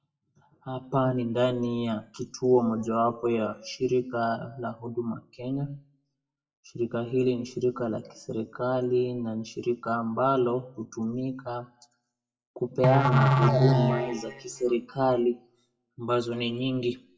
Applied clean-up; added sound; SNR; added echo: classical method WPE with log-MMSE.